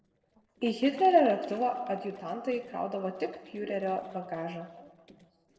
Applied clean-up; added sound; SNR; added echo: neural separator model SepFormer DNS4.